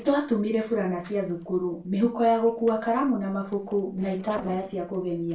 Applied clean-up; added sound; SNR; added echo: neural separator model SepFormer DNS4.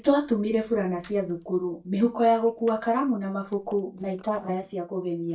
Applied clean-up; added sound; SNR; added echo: neural mask model DeepFilterNet 3.